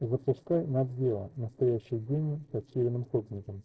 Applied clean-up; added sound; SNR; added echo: neural separator model SepFormer DNS4.